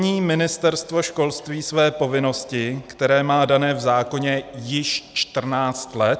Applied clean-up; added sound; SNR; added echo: none; none; none; none.